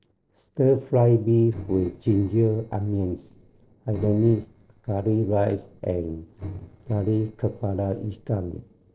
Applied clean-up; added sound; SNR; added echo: neural separator model SepFormer DNS4.